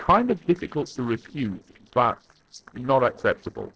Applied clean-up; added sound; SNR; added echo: neural separator model SepFormer DNS4.